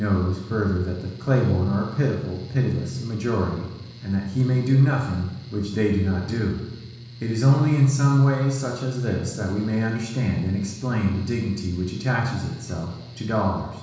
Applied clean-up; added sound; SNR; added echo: none; Mechanical fan; 18 dB; reverberation time 1.1 s.